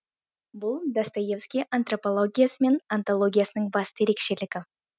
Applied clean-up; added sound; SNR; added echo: none; none; none; none.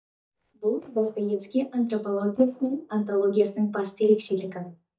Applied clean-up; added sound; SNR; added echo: neural mask model DeepFilterNet 3.